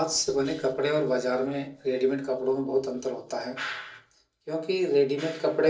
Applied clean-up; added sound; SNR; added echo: neural separator model SepFormer DNS4.